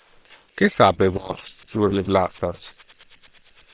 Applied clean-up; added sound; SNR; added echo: neural separator model SepFormer WHAM!.